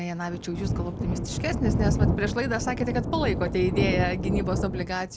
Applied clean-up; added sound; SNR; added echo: none; Thunder; -1 dB; none.